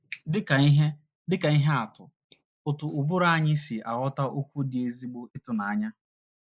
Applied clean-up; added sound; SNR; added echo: neural mask model Resemble Enhance denoiser.